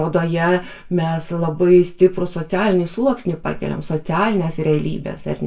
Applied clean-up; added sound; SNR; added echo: none; none; none; reverberation time 0.2 s.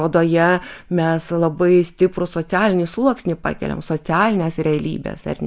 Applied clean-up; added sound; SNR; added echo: none; none; none; none.